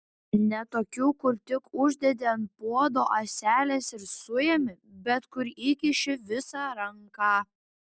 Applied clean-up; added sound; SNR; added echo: none; none; none; none.